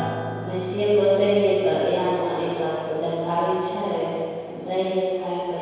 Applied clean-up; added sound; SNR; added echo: none; Acoustic guitar / Strum; 16 dB; reverberation time 2.2 s.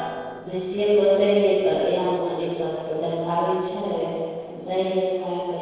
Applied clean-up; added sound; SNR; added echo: neural separator model SepFormer DNS4.